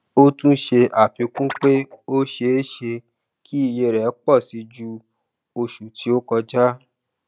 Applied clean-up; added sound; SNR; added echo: none; Guitar; 17 dB; none.